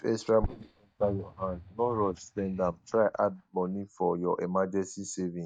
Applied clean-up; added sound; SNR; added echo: neural mask model DeepFilterNet 3.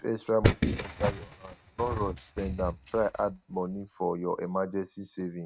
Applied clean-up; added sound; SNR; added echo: neural mask model RNNoise.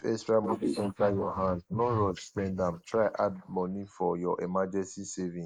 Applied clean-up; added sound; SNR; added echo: neural mask model Resemble Enhance denoiser.